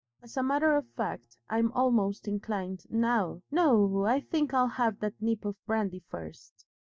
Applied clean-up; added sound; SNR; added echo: neural mask model DeepFilterNet 3.